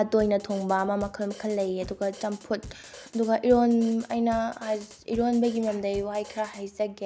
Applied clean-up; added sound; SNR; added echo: none; Drum kit; 20 dB; none.